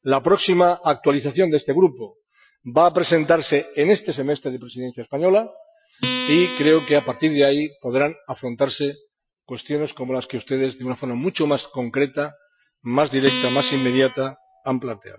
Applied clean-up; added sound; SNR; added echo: classical method Wiener filter.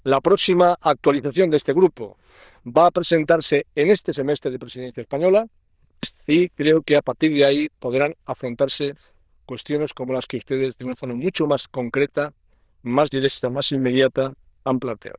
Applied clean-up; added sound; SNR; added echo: neural diffusion model UNIVERSE++.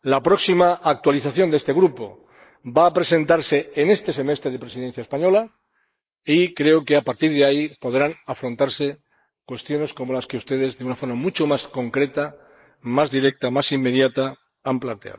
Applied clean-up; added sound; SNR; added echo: neural mask model Resemble Enhance denoiser.